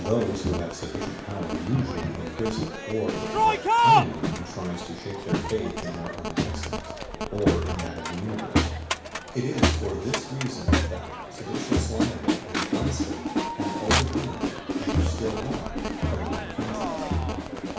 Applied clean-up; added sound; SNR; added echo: none; Crowd; -5 dB; reverberation time 0.7 s.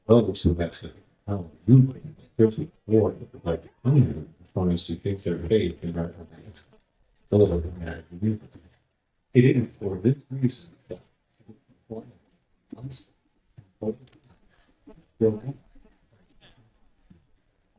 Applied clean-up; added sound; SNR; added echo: neural mask model DeepFilterNet 3.